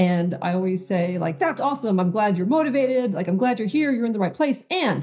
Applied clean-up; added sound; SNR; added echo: neural mask model DeepFilterNet 3.